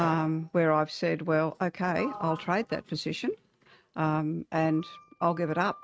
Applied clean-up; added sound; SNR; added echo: neural mask model RNNoise.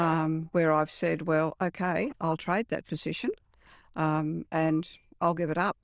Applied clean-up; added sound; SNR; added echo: neural diffusion model UNIVERSE++.